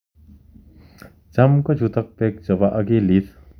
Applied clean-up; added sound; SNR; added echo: none; none; none; none.